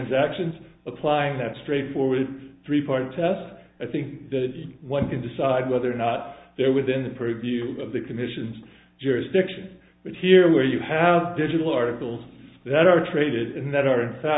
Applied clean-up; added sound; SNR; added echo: none; none; none; none.